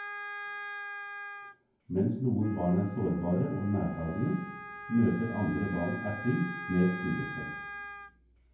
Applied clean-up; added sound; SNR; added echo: none; Wind instrument, woodwind instrument; 11 dB; reverberation time 0.9 s.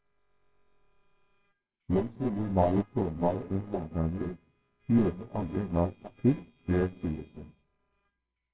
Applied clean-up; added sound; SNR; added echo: neural separator model SepFormer WHAMR!.